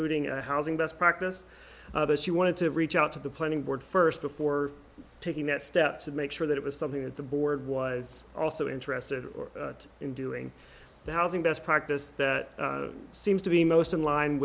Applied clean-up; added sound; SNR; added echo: none; none; none; none.